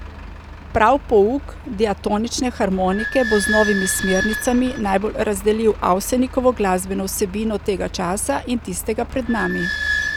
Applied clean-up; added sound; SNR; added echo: none; Squeak / Idling; 8 dB; none.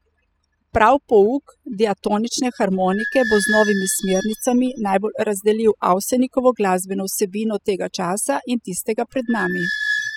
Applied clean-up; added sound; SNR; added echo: classical method spectral subtraction.